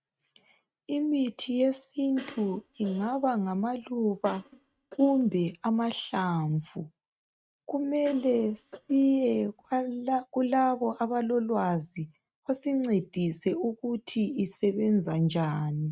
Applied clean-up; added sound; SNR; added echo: neural mask model RNNoise.